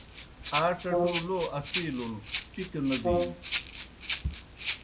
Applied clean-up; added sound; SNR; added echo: none; Rattle (instrument) + Brass instrument; -1 dB; none.